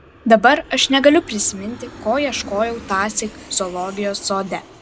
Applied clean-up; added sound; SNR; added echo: none; Aircraft; 18 dB; none.